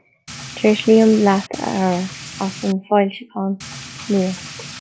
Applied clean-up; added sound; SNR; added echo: none; Rain; 14 dB; none.